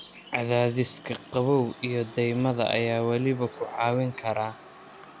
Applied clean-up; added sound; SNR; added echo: none; Motor vehicle (road); 20 dB; none.